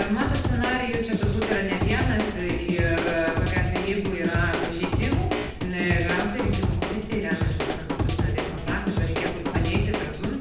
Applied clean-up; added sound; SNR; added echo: none; Drum / Drum kit; -2 dB; reverberation time 0.9 s.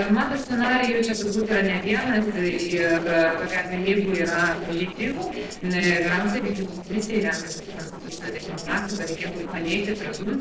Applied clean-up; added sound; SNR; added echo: neural separator model SepFormer DNS4.